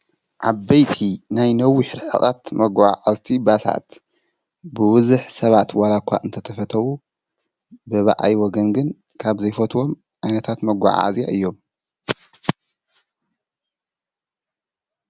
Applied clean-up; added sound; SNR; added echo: none; none; none; none.